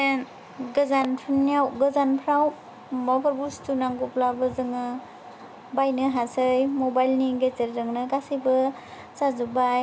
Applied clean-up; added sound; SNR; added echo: none; none; none; none.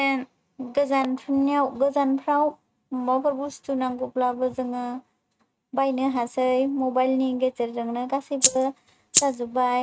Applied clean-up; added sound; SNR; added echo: neural mask model RNNoise.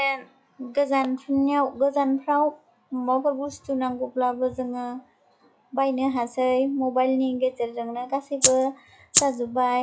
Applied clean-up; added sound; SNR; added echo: classical method log-MMSE.